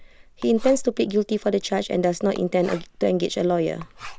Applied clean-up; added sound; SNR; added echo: none; Writing; 16 dB; none.